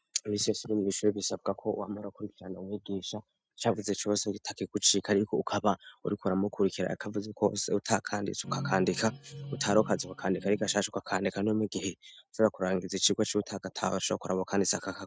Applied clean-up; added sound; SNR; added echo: neural mask model RNNoise.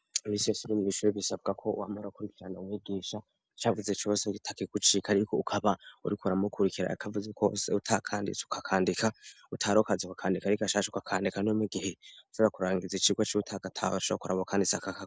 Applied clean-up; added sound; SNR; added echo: none; none; none; none.